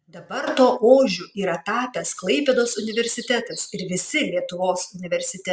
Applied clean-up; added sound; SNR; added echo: none; none; none; none.